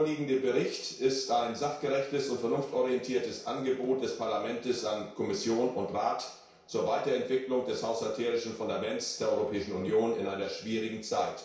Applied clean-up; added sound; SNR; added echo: none; none; none; reverberation time 0.6 s.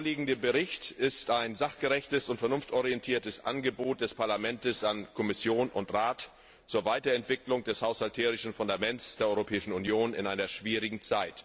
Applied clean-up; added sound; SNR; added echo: none; none; none; none.